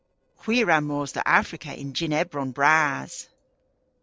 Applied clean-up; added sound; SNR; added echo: neural separator model SepFormer DNS4.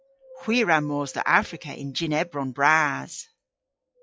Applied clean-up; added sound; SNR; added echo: classical method log-MMSE.